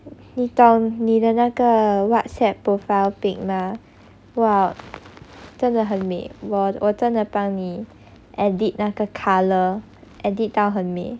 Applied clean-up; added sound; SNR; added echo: none; none; none; none.